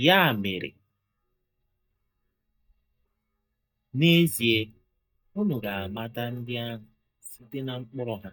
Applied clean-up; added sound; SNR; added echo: neural mask model DeepFilterNet 3.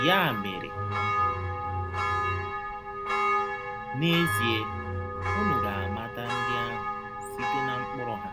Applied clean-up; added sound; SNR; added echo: none; Church bell + Bowed string instrument; -3 dB; none.